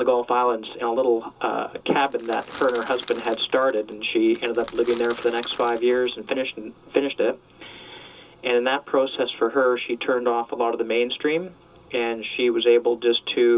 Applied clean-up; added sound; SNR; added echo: none; Crackle / Crushing; 18 dB; reverberation time 0.2 s.